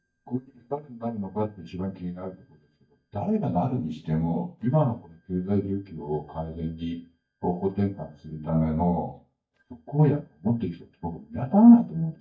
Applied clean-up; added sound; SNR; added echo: neural mask model DeepFilterNet 3.